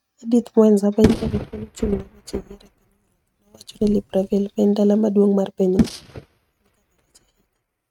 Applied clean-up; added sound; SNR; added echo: neural mask model RNNoise.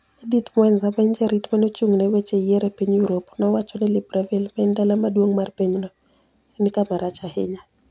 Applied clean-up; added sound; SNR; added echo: none; none; none; none.